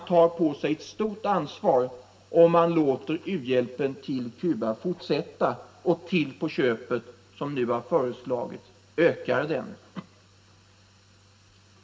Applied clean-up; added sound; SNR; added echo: none; none; none; reverberation time 0.7 s.